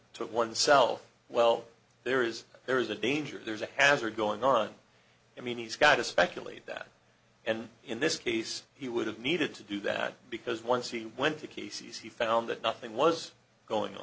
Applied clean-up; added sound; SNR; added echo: none; none; none; none.